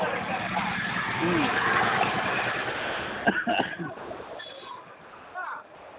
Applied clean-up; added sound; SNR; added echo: none; none; none; none.